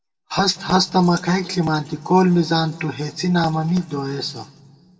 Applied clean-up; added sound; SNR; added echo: none; none; none; reverberation time 1.0 s.